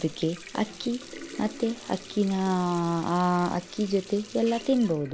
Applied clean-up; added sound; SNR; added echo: none; Water tap, faucet; 17 dB; none.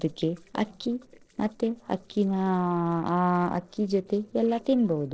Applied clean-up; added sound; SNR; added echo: neural separator model SepFormer DNS4.